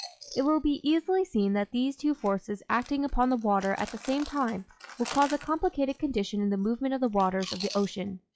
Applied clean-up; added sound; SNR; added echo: classical method log-MMSE.